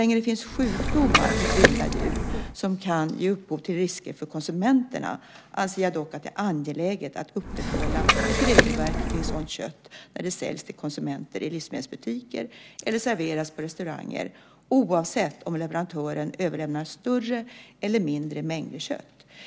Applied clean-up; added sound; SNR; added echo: none; Liquid; -5 dB; none.